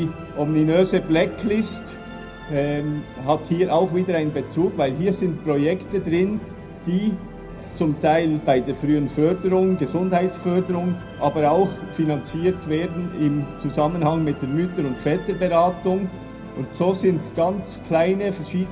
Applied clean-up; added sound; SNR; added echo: none; Musical instrument; 16 dB; reverberation time 0.4 s.